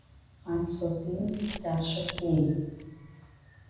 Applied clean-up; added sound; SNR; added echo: none; Camera; 11 dB; reverberation time 1.2 s.